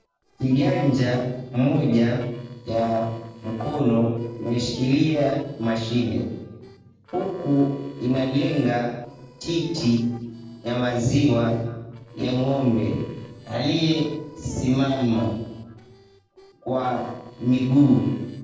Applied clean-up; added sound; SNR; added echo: neural separator model SepFormer DNS4.